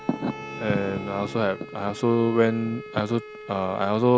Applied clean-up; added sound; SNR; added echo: none; Bowed string instrument + Bowed string instrument; 14 dB; none.